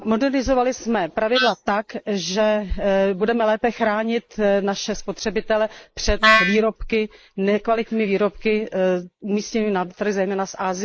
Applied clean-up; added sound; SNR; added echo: neural mask model Resemble Enhance denoiser.